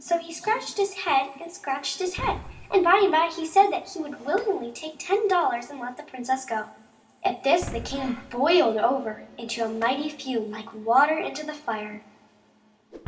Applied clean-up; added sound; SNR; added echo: none; Shatter; 20 dB; reverberation time 2.8 s.